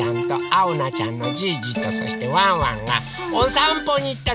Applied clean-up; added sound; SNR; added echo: none; none; none; none.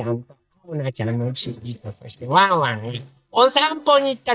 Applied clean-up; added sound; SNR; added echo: neural mask model DeepFilterNet 3.